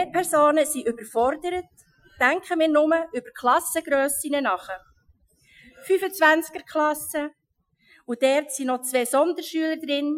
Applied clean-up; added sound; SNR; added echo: classical method Wiener filter.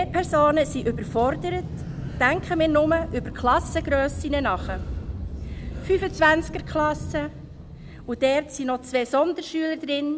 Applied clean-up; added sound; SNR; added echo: none; Aircraft; 9 dB; none.